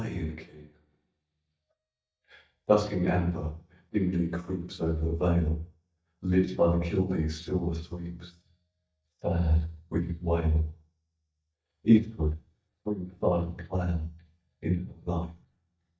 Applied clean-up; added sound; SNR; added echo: neural mask model DeepFilterNet 3.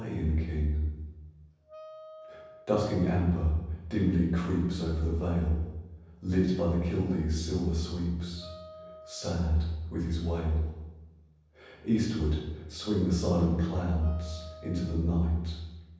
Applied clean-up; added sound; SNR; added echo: none; Wind instrument, woodwind instrument; 19 dB; reverberation time 1.1 s.